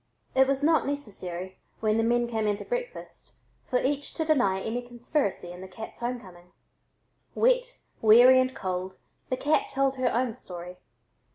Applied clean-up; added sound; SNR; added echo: none; none; none; none.